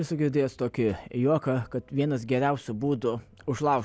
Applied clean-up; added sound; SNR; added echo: none; none; none; none.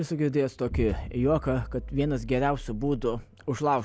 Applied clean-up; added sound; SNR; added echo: none; Explosion; 9 dB; none.